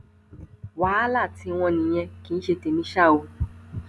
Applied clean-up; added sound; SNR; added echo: none; none; none; none.